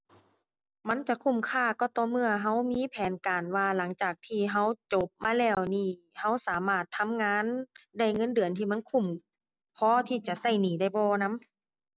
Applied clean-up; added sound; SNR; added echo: none; none; none; none.